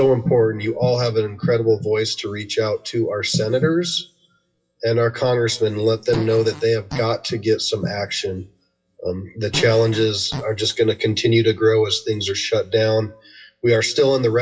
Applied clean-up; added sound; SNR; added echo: classical method WPE with log-MMSE.